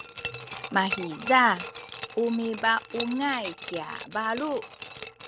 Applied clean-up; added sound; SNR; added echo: none; Glass; 11 dB; none.